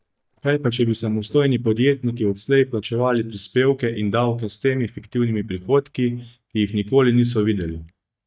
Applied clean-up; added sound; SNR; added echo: neural mask model DeepFilterNet 3.